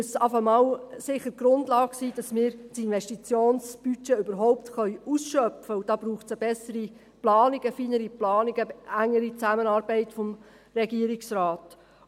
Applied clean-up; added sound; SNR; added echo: none; none; none; none.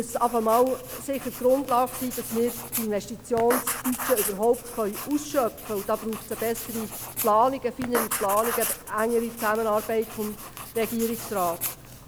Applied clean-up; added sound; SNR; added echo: none; Writing; 8 dB; none.